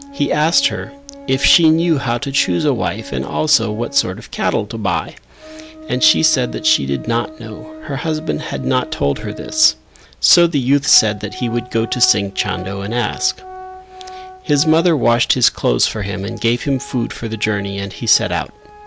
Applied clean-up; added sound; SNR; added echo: none; Organ; 17 dB; none.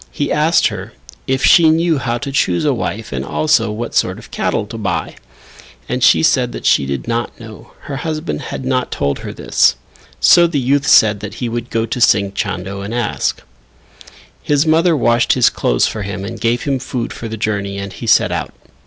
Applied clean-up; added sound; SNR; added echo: none; none; none; none.